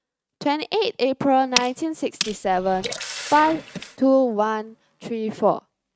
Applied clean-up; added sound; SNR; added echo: neural mask model RNNoise.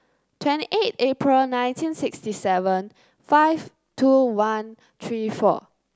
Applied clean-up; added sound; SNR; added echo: none; none; none; none.